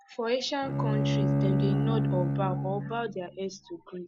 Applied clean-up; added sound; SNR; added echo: none; Bowed string instrument; -4 dB; none.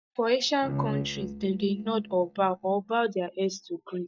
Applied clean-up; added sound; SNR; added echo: neural mask model DeepFilterNet 3.